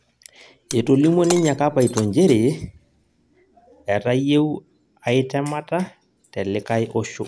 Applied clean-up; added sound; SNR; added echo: none; Shatter; 16 dB; none.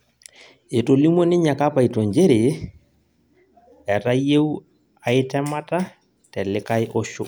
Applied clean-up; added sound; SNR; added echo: none; none; none; none.